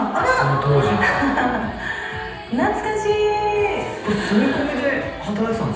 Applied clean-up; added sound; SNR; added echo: none; Brass instrument; 16 dB; reverberation time 0.9 s.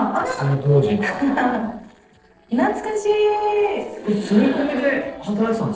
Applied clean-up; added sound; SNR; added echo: neural separator model SepFormer DNS4.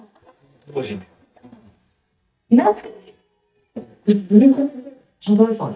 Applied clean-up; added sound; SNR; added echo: neural mask model DeepFilterNet 3.